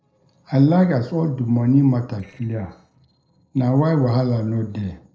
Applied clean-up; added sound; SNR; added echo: neural separator model SepFormer DNS4.